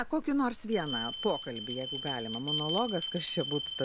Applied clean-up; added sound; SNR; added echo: none; Bell; 0 dB; none.